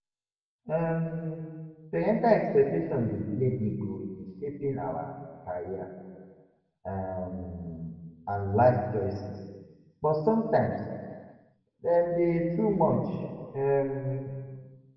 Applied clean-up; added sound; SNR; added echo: none; none; none; reverberation time 1.7 s.